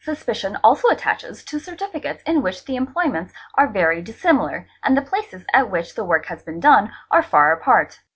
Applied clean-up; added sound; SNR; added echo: none; none; none; none.